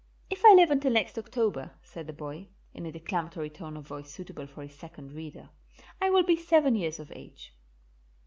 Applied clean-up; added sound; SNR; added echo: none; none; none; none.